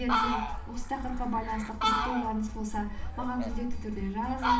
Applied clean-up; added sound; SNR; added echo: none; Fowl; 0 dB; reverberation time 0.4 s.